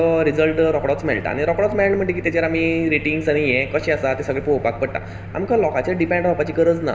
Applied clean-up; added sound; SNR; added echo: none; Microwave oven; 13 dB; reverberation time 1.7 s.